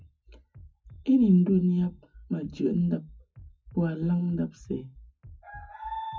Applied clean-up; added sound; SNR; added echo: classical method WPE with log-MMSE.